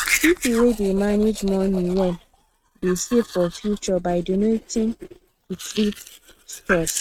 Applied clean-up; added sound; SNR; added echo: neural mask model RNNoise.